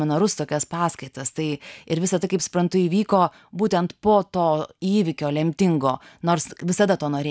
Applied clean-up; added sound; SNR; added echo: none; none; none; none.